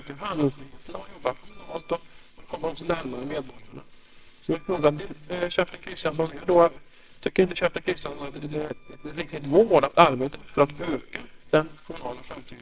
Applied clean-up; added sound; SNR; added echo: neural separator model SepFormer WHAMR!.